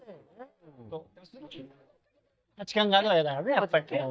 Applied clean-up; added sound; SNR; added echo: neural mask model DeepFilterNet 3.